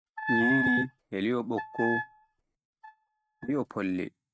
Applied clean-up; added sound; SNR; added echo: neural mask model RNNoise.